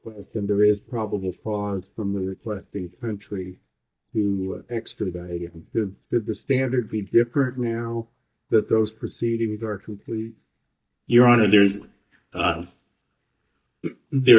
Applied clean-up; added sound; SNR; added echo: neural mask model DeepFilterNet 3.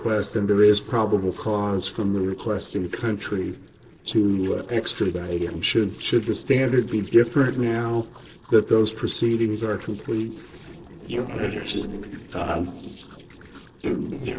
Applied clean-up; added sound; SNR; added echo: neural separator model SepFormer DNS4.